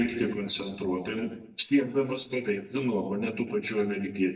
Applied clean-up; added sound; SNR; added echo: neural mask model DeepFilterNet 3.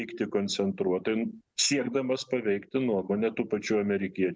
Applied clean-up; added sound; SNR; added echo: none; none; none; none.